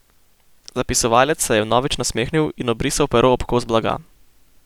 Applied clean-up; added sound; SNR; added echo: none; none; none; none.